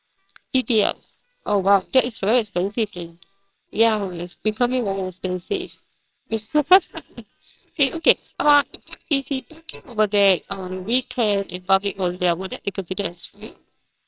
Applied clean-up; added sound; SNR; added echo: neural separator model SepFormer WHAMR!.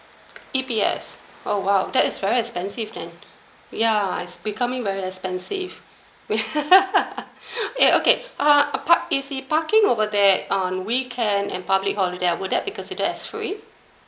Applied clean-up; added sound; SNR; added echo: none; none; none; none.